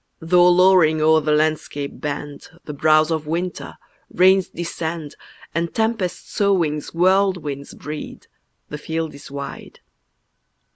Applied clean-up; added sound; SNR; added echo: none; none; none; none.